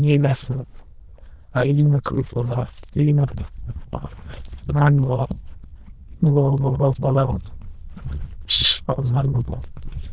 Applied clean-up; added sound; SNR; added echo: neural diffusion model UNIVERSE++.